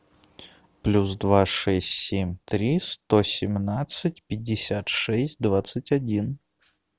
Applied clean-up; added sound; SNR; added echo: none; none; none; none.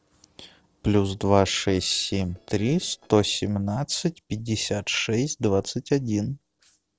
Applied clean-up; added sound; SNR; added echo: neural separator model SepFormer DNS4.